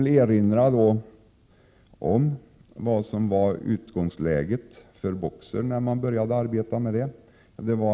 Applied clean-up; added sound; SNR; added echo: none; none; none; none.